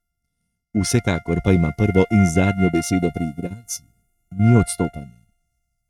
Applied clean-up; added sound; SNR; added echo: neural mask model RNNoise.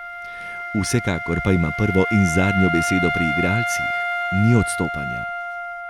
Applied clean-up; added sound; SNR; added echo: none; Wind instrument, woodwind instrument; 4 dB; none.